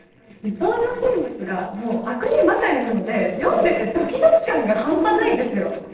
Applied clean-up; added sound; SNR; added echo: neural separator model SepFormer DNS4.